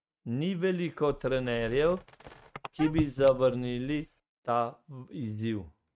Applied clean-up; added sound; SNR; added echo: neural mask model RNNoise.